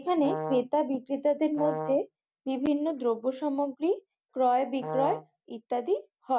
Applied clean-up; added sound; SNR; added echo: none; Brass instrument; 7 dB; none.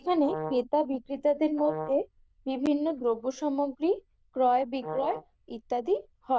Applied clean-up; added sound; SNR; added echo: neural diffusion model UNIVERSE++.